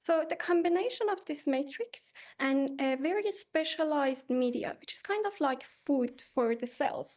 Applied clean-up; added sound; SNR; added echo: neural mask model DeepFilterNet 3.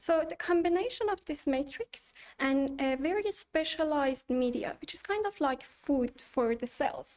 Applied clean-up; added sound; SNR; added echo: neural mask model RNNoise.